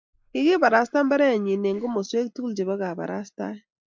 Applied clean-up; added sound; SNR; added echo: neural mask model Resemble Enhance denoiser.